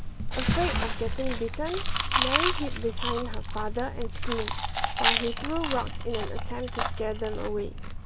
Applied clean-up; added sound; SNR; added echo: none; Chewing, mastication; -4 dB; none.